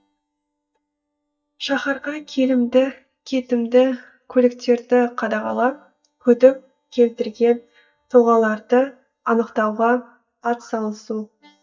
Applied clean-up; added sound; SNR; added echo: neural mask model DeepFilterNet 3.